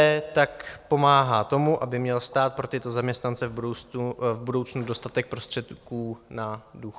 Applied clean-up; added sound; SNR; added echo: none; none; none; none.